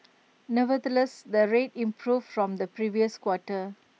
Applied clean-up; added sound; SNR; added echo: none; none; none; none.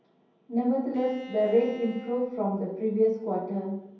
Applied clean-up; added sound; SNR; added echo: none; Bowed string instrument; 17 dB; reverberation time 0.9 s.